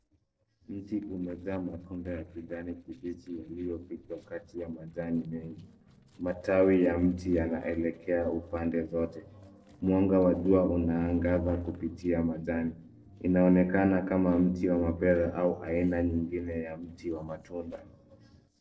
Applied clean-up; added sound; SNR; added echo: neural separator model SepFormer DNS4.